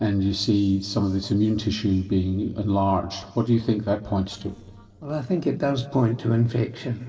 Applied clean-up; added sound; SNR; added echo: neural separator model SepFormer DNS4.